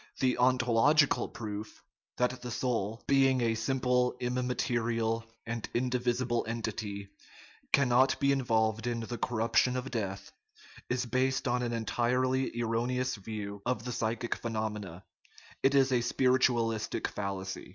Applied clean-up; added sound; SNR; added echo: none; none; none; none.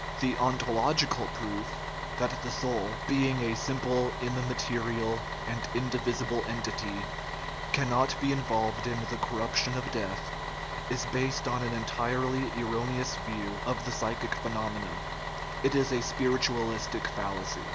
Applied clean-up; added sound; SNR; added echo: none; Bus; 4 dB; none.